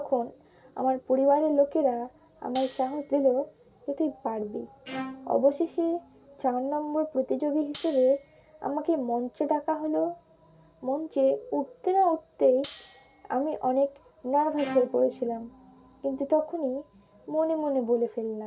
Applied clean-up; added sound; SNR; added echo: none; Bowed string instrument + Cutlery, silverware; 15 dB; none.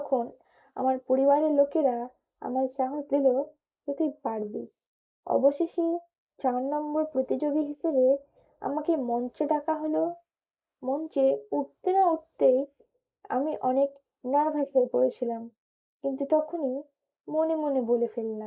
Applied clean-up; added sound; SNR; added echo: neural mask model Resemble Enhance denoiser.